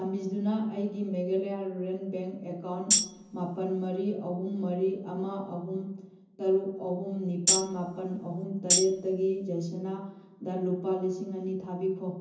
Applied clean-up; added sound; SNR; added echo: none; Tambourine; -2 dB; reverberation time 0.6 s.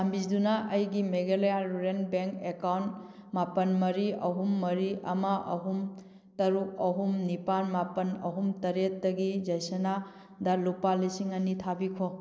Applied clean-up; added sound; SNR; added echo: none; none; none; none.